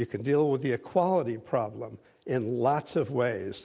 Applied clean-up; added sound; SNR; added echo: none; none; none; none.